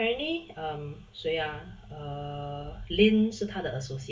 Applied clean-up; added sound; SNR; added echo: none; none; none; reverberation time 0.1 s.